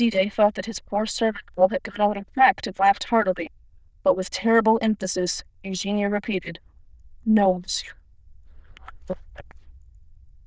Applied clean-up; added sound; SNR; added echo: neural diffusion model UNIVERSE++.